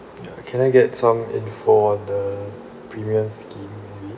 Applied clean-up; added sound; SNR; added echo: none; none; none; none.